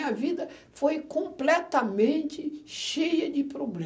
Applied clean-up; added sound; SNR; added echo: none; none; none; none.